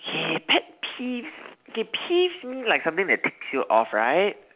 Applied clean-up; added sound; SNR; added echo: none; none; none; none.